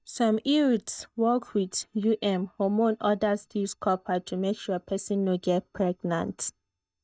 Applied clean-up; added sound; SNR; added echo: neural mask model DeepFilterNet 3.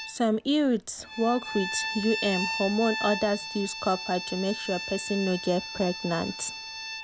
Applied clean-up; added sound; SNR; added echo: none; Bowed string instrument; 8 dB; none.